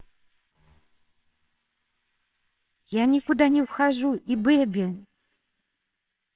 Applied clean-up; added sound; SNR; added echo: neural separator model SepFormer WHAMR!.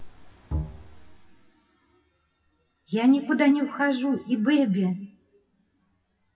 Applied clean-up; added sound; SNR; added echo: classical method WPE with log-MMSE.